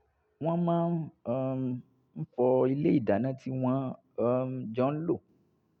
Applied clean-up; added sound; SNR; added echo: none; none; none; none.